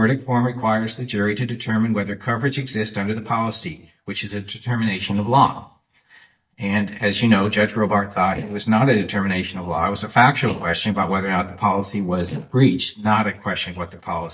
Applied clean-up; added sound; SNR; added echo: neural mask model DeepFilterNet 3.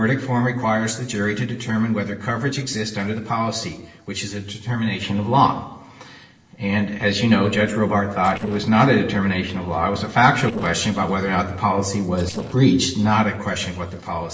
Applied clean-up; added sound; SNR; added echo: neural separator model SepFormer DNS4.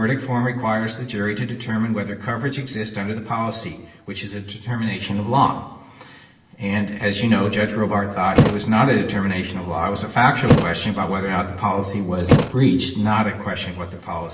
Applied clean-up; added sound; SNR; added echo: none; Thump, thud; 1 dB; reverberation time 0.8 s.